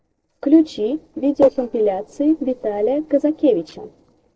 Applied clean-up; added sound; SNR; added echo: neural separator model SepFormer DNS4.